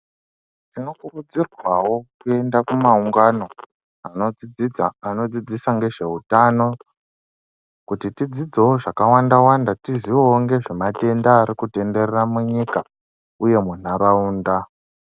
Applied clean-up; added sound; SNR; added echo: none; none; none; none.